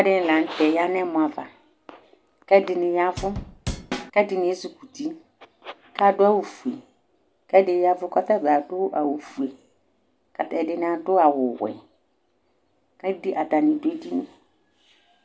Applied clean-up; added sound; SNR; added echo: none; Drum / Drum kit; 8 dB; none.